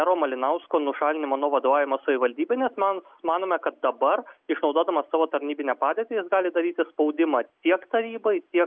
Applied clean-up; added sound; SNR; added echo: none; none; none; none.